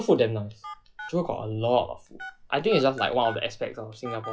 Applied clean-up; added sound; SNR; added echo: classical method log-MMSE.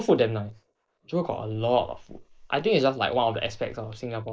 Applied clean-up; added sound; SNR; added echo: neural mask model Resemble Enhance denoiser.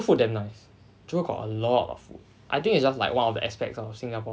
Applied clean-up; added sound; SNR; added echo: none; none; none; none.